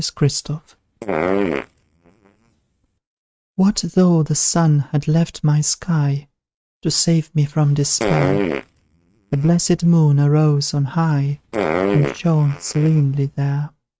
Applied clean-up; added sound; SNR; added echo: neural mask model RNNoise.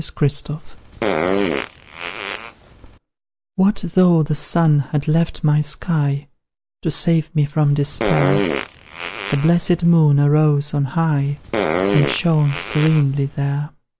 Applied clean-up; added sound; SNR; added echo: none; Fart; 5 dB; none.